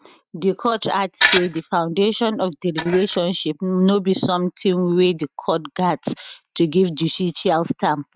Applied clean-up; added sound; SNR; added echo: neural mask model RNNoise.